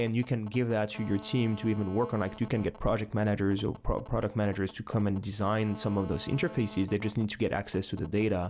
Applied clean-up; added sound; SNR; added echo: none; Telephone; 20 dB; none.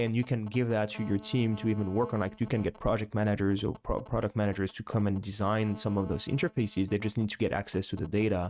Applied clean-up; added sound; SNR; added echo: neural mask model RNNoise.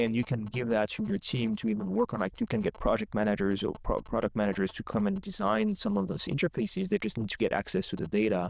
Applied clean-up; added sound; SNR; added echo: neural diffusion model UNIVERSE++.